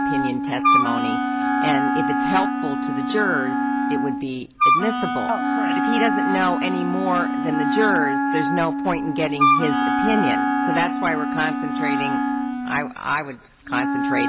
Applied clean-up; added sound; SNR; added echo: none; Wind instrument, woodwind instrument + Wind instrument, woodwind instrument; -4 dB; none.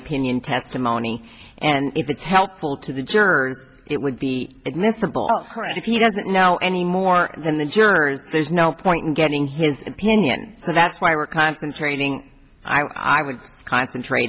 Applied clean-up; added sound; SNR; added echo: none; none; none; none.